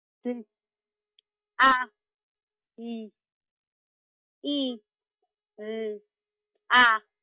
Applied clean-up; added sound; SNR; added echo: neural mask model DeepFilterNet 3.